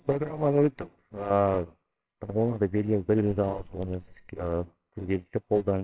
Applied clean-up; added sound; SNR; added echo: neural separator model SepFormer WHAMR!.